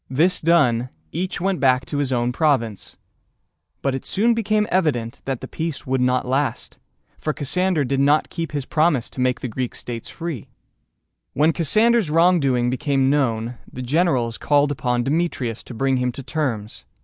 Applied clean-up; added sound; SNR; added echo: none; none; none; none.